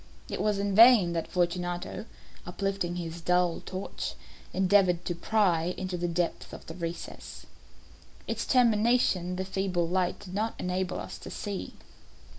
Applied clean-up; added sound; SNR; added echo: none; none; none; none.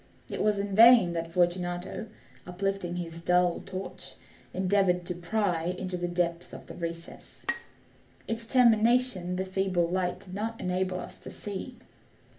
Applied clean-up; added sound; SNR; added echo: none; Bowed string instrument; 13 dB; reverberation time 0.3 s.